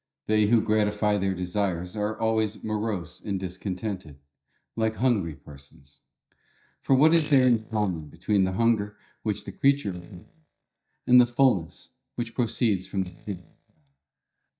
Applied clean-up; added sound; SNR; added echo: neural mask model DeepFilterNet 3.